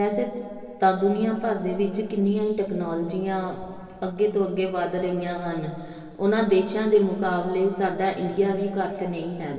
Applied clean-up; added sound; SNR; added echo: none; none; none; reverberation time 2.3 s.